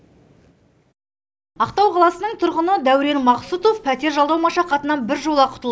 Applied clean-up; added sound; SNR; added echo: none; none; none; none.